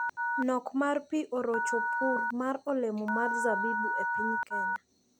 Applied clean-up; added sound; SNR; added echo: none; Telephone; 0 dB; none.